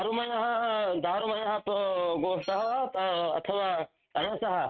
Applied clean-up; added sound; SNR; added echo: neural mask model RNNoise.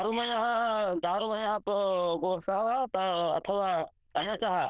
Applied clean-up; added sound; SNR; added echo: neural diffusion model UNIVERSE++.